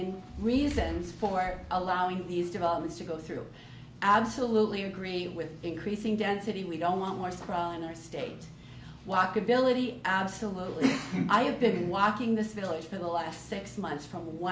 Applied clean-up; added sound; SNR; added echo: none; none; none; none.